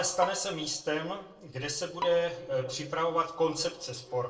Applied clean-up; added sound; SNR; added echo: neural separator model SepFormer DNS4.